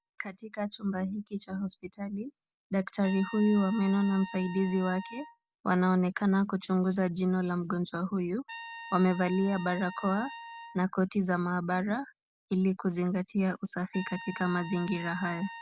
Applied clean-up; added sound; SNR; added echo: none; Trumpet; 17 dB; none.